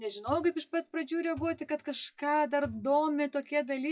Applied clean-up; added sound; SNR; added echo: classical method WPE with log-MMSE.